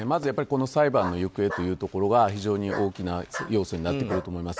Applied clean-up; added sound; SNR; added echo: none; Bark; 14 dB; none.